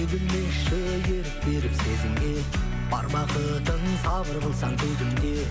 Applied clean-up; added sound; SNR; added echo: none; none; none; none.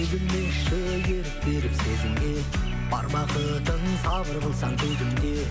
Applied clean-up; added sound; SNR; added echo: none; Bird vocalization, bird call, bird song + Rattle (instrument); 20 dB; none.